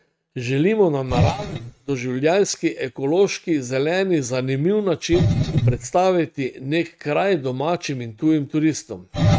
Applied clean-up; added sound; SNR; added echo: neural mask model RNNoise.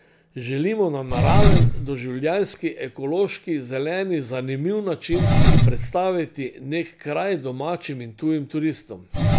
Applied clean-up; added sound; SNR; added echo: none; Engine; -3 dB; none.